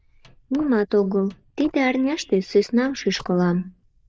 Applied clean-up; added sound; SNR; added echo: neural diffusion model UNIVERSE++.